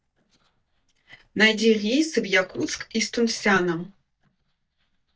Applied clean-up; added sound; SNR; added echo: neural mask model DeepFilterNet 3.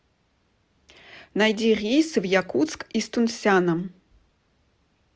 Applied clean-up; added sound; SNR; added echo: none; none; none; none.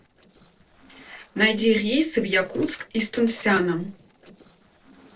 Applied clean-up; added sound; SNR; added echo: neural separator model SepFormer DNS4.